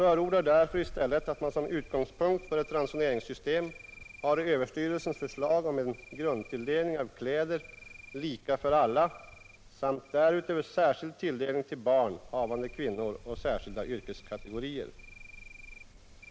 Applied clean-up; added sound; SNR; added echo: none; Cricket; 19 dB; none.